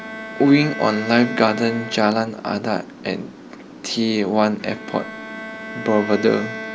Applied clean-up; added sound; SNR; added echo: none; Bowed string instrument; 12 dB; none.